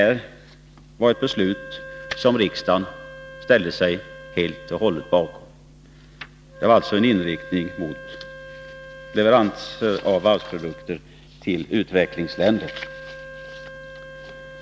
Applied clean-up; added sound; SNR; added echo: none; Wind instrument, woodwind instrument; 17 dB; none.